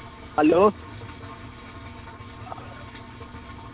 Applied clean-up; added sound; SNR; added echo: none; Engine; 13 dB; none.